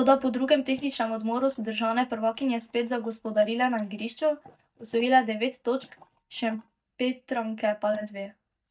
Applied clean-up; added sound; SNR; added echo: neural mask model DeepFilterNet 3.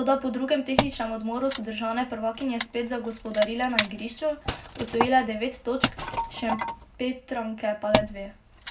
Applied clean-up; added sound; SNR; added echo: none; Wood; 4 dB; reverberation time 0.3 s.